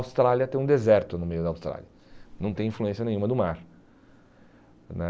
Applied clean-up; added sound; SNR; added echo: none; none; none; none.